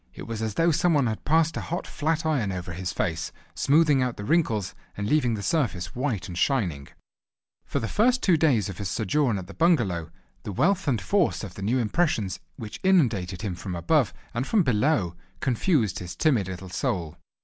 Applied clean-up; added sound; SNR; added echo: none; none; none; none.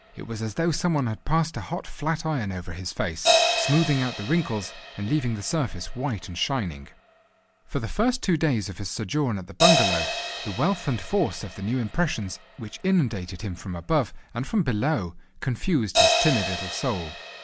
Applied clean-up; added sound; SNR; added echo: none; Crash cymbal; 4 dB; none.